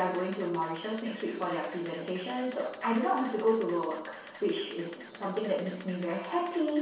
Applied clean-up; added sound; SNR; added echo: none; Camera; 19 dB; reverberation time 0.7 s.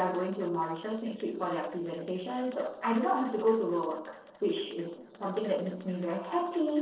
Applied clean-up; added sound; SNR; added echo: neural separator model SepFormer DNS4.